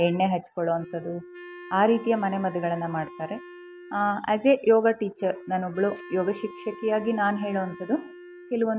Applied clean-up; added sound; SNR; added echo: none; Wind instrument, woodwind instrument; 17 dB; none.